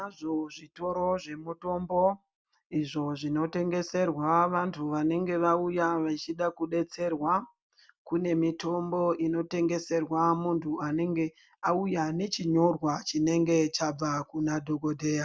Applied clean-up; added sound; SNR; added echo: none; none; none; none.